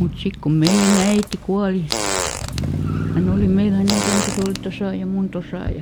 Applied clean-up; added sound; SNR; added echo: none; Motor vehicle (road) + Fart; 5 dB; none.